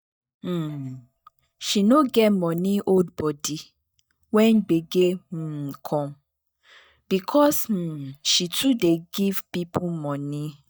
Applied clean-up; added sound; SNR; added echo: neural mask model DeepFilterNet 3.